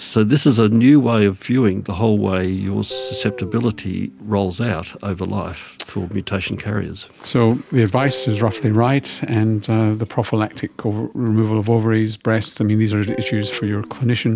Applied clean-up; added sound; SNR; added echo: none; Guitar; 19 dB; none.